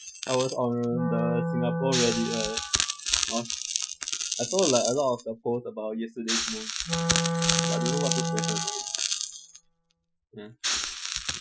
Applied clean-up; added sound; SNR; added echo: classical method Wiener filter.